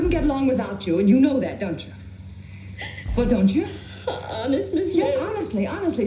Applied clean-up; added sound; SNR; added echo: none; Fireworks; 14 dB; reverberation time 0.5 s.